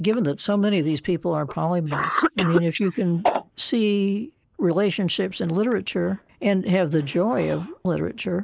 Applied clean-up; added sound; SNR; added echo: neural mask model Resemble Enhance denoiser.